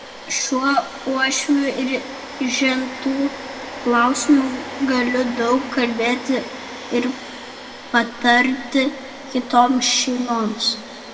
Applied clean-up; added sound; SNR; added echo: none; Domestic sounds, home sounds; 13 dB; reverberation time 1.9 s.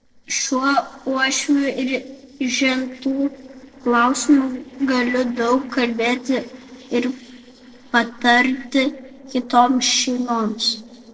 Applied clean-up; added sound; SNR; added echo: neural separator model SepFormer DNS4.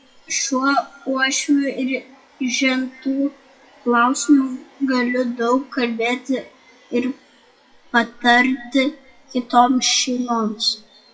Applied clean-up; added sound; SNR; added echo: classical method WPE with log-MMSE.